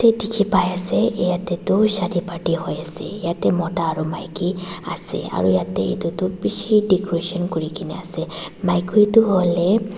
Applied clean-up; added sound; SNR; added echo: none; none; none; none.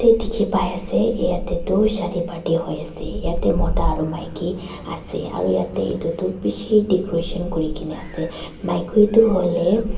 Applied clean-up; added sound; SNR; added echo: none; Gull, seagull; 7 dB; reverberation time 0.3 s.